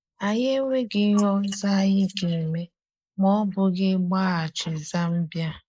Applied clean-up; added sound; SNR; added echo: neural mask model Resemble Enhance denoiser.